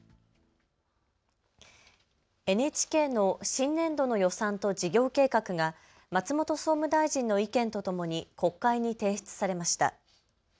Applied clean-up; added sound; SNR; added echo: none; none; none; none.